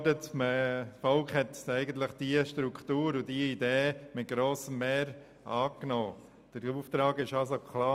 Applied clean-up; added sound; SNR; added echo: none; none; none; none.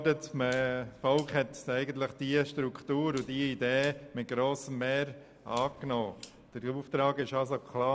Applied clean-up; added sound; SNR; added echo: none; Clock; 19 dB; none.